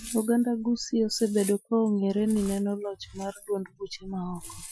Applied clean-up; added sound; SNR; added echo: classical method Wiener filter.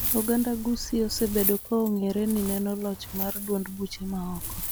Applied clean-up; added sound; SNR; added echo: none; Wind; 6 dB; none.